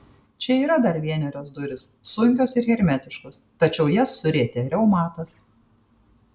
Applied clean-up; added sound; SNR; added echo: none; none; none; none.